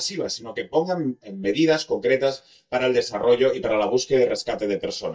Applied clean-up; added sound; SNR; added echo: neural mask model DeepFilterNet 3.